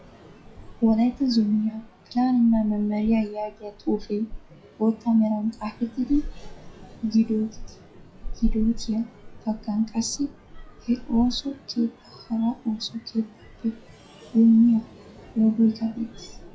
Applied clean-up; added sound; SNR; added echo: classical method WPE with log-MMSE.